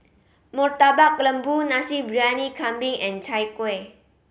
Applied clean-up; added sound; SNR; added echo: none; none; none; none.